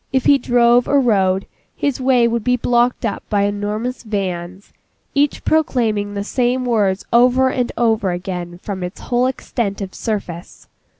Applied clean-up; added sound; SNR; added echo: none; none; none; none.